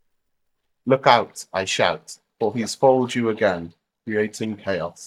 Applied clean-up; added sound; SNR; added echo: neural mask model DeepFilterNet 3.